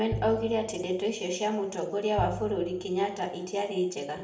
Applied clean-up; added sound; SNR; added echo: none; Piano; 12 dB; reverberation time 0.6 s.